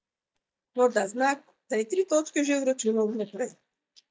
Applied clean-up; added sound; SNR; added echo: neural mask model DeepFilterNet 3.